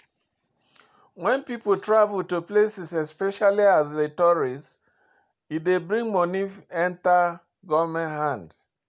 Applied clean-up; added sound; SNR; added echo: none; none; none; none.